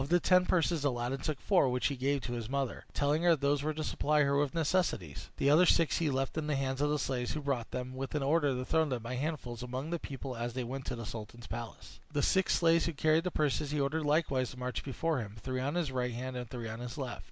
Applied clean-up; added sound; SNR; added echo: none; none; none; none.